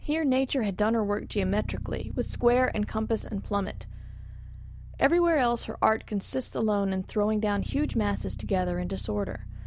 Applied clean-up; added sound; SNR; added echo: none; Bass guitar; 9 dB; none.